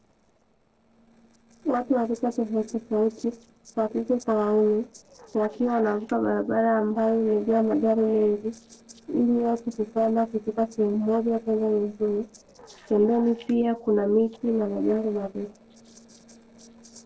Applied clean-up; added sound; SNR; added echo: neural separator model SepFormer DNS4.